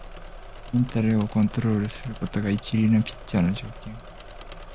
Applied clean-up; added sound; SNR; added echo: none; Engine / Mechanisms; 14 dB; none.